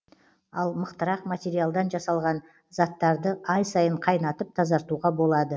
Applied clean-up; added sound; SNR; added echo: none; none; none; none.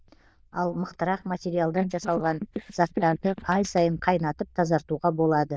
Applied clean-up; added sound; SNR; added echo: neural diffusion model UNIVERSE++.